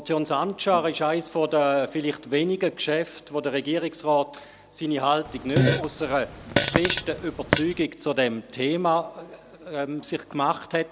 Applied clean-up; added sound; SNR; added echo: none; Fart; 1 dB; none.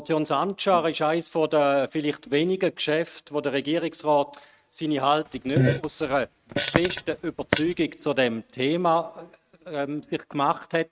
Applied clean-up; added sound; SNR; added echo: neural mask model RNNoise.